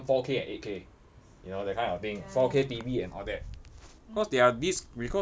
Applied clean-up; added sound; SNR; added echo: none; none; none; none.